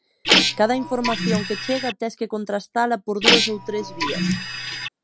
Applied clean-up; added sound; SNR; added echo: none; Printer; -3 dB; none.